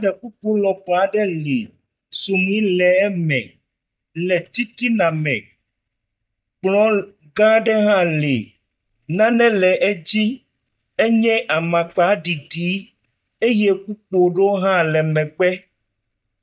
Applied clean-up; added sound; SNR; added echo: neural mask model DeepFilterNet 3.